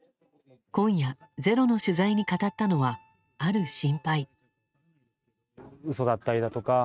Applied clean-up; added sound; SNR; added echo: neural mask model RNNoise.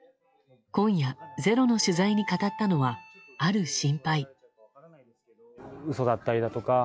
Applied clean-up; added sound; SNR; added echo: classical method log-MMSE.